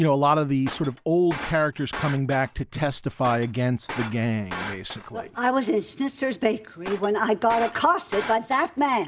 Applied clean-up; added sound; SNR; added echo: none; Shatter; 13 dB; none.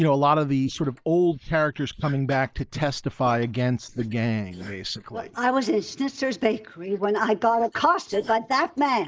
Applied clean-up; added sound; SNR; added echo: neural mask model Resemble Enhance denoiser.